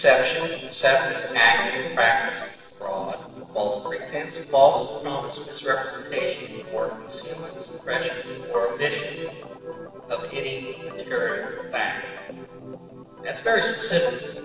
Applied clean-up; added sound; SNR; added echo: neural separator model SepFormer DNS4.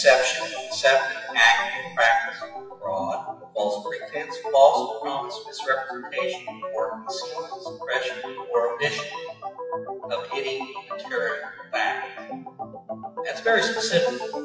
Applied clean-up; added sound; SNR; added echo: classical method WPE with log-MMSE.